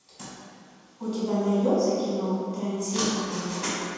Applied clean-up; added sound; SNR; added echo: none; none; none; reverberation time 2.1 s.